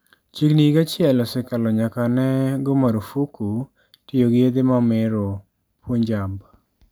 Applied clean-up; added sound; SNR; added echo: none; none; none; none.